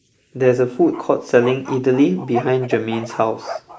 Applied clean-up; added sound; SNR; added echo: neural mask model Resemble Enhance denoiser.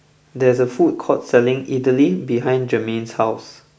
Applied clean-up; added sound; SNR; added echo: none; none; none; none.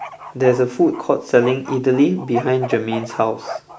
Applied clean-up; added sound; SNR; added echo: none; Bark; 13 dB; none.